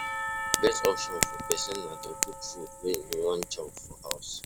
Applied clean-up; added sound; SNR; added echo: none; Church bell / Percussion + Fire; 1 dB; none.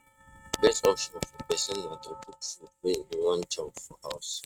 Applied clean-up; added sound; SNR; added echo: neural mask model RNNoise.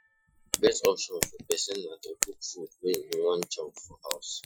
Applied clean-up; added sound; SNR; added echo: classical method Wiener filter.